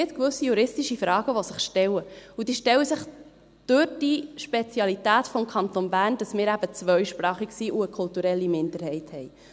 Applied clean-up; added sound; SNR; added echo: none; none; none; none.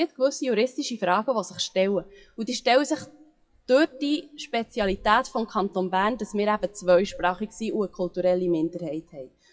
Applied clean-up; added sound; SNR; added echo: classical method WPE with log-MMSE.